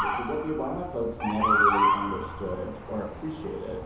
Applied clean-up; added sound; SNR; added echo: none; Motor vehicle (road) / Siren; -4 dB; reverberation time 2.8 s.